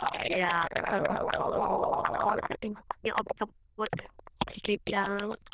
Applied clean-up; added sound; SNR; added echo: neural diffusion model UNIVERSE++.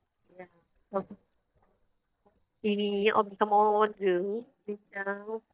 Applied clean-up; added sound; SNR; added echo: neural mask model DeepFilterNet 3.